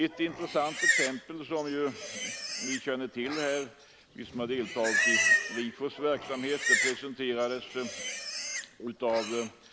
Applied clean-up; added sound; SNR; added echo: none; Livestock, farm animals, working animals; -1 dB; none.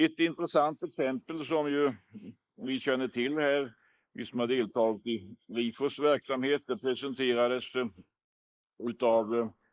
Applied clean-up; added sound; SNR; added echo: neural mask model Resemble Enhance denoiser.